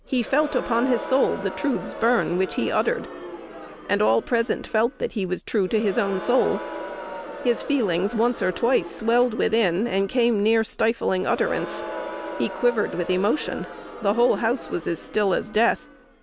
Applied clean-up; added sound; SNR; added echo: none; Crowd; 12 dB; none.